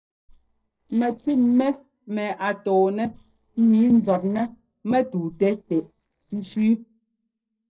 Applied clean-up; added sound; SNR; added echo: neural separator model SepFormer DNS4.